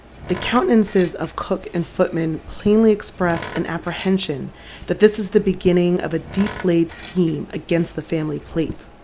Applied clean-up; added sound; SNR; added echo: none; Tools; 17 dB; none.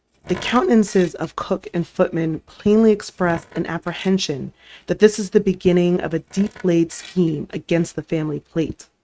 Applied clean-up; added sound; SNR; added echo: neural mask model RNNoise.